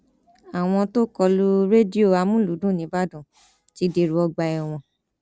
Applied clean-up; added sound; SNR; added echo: none; none; none; none.